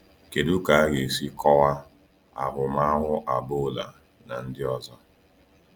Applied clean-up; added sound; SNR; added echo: none; none; none; none.